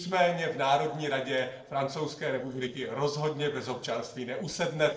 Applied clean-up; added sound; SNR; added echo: neural separator model SepFormer DNS4.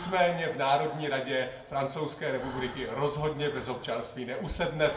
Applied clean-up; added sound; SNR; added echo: none; Breathing; 18 dB; reverberation time 0.6 s.